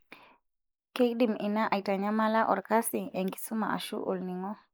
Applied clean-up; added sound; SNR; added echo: neural mask model Resemble Enhance denoiser.